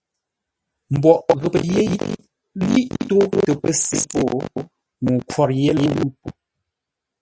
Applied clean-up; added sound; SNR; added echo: none; none; none; none.